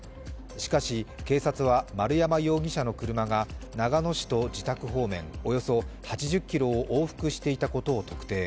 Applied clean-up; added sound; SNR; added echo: none; none; none; none.